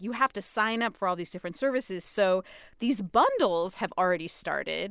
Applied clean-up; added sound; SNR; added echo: none; none; none; none.